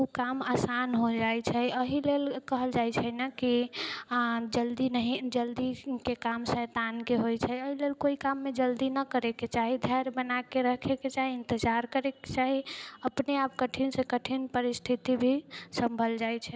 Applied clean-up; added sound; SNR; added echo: none; none; none; none.